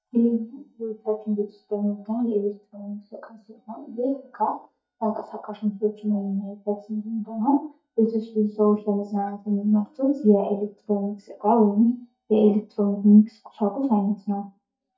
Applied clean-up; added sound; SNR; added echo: neural mask model DeepFilterNet 3.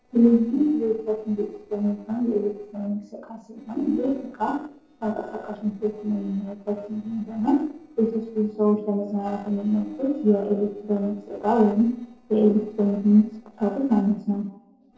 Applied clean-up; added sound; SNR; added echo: neural separator model SepFormer DNS4.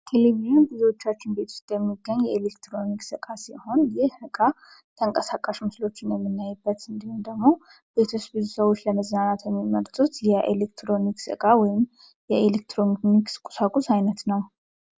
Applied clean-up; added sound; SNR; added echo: none; none; none; none.